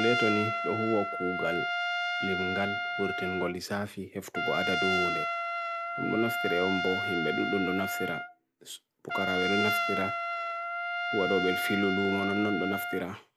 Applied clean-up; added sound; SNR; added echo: none; Trumpet; 0 dB; none.